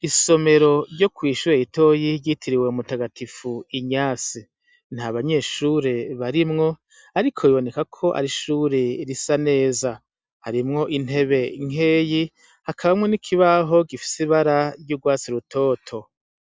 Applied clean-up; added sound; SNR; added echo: none; none; none; none.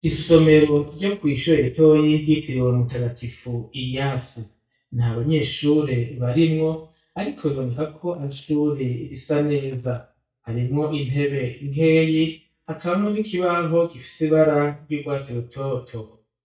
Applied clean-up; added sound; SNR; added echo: neural mask model DeepFilterNet 3.